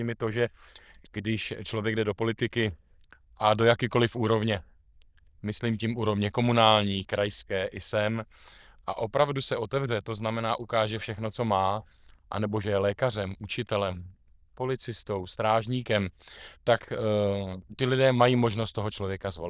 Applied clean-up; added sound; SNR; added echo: neural diffusion model UNIVERSE++.